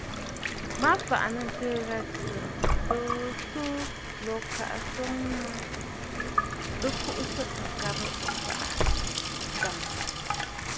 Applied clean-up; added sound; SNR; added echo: none; Tearing + Sink (filling or washing) / Water tap, faucet; -3 dB; none.